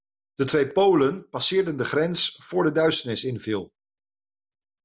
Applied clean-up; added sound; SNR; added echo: none; none; none; none.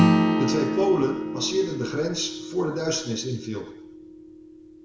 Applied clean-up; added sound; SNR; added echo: none; Acoustic guitar / Strum; -1 dB; reverberation time 0.8 s.